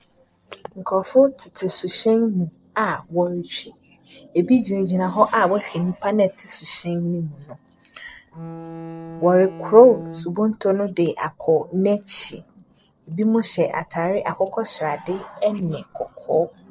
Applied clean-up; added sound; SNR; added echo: neural separator model SepFormer DNS4.